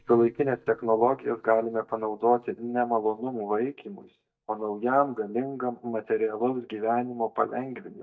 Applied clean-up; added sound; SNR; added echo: neural mask model DeepFilterNet 3.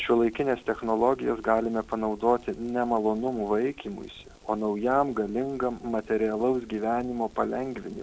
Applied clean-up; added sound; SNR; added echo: none; none; none; none.